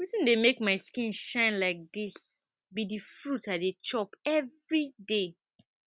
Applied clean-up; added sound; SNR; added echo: none; none; none; none.